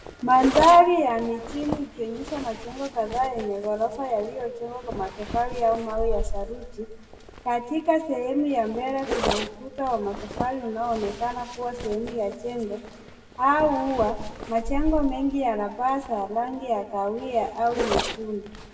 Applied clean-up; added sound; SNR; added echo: none; Zipper (clothing); 8 dB; reverberation time 1.2 s.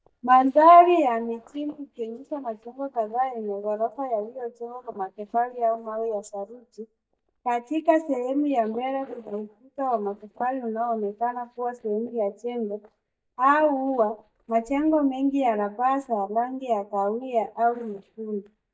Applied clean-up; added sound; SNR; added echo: neural mask model DeepFilterNet 3.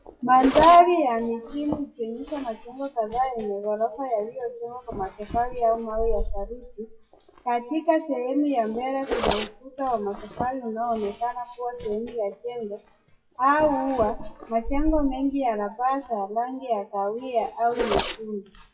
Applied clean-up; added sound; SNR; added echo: classical method WPE with log-MMSE.